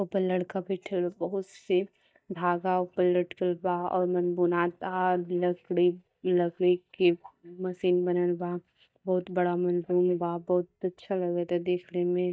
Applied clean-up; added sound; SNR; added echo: neural mask model DeepFilterNet 3.